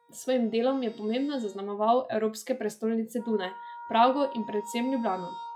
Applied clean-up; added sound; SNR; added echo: classical method log-MMSE.